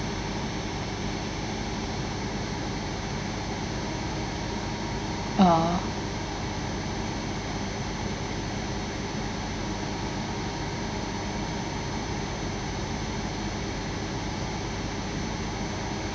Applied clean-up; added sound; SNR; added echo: none; Wind instrument, woodwind instrument; 16 dB; none.